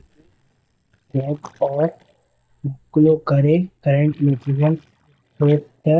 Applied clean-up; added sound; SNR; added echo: neural mask model DeepFilterNet 3.